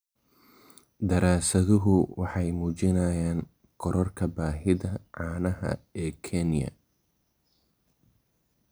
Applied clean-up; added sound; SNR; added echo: none; none; none; none.